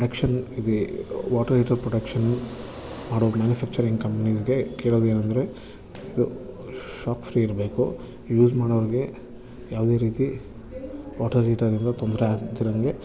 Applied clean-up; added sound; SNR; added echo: none; none; none; none.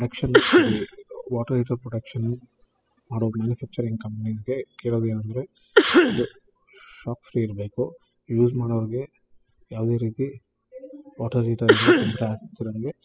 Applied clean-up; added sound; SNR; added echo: classical method spectral subtraction.